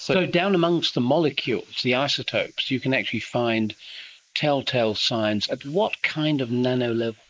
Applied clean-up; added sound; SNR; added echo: neural mask model Resemble Enhance denoiser.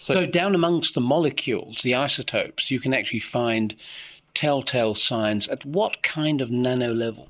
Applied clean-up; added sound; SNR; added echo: none; none; none; none.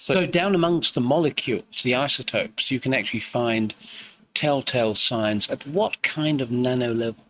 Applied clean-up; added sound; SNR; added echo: neural mask model RNNoise.